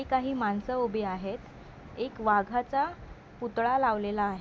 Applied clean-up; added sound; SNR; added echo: none; none; none; none.